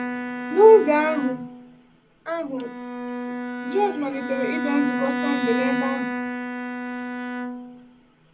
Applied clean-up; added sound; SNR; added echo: none; Bowed string instrument; 5 dB; reverberation time 0.4 s.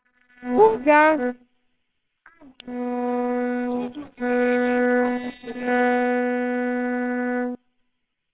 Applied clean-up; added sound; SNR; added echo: neural separator model SepFormer WHAMR!.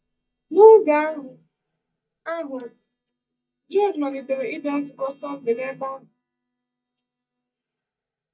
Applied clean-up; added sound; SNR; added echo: neural mask model DeepFilterNet 3.